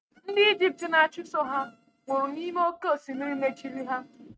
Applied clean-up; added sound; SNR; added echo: neural mask model RNNoise.